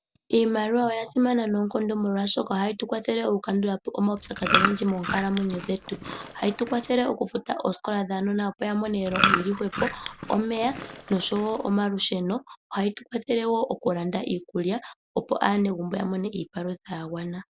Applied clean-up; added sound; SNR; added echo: none; Chewing, mastication; 3 dB; none.